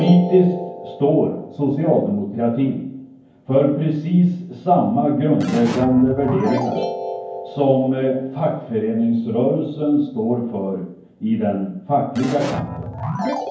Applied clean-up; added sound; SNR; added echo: none; Keyboard (musical); 11 dB; reverberation time 0.9 s.